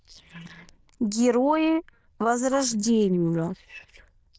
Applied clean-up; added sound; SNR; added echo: neural diffusion model UNIVERSE++.